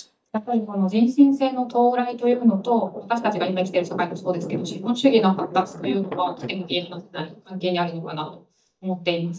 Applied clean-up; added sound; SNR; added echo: neural mask model DeepFilterNet 3.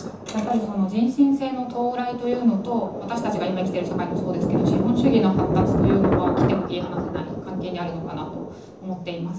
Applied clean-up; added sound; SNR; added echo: none; Thunder; 1 dB; reverberation time 0.7 s.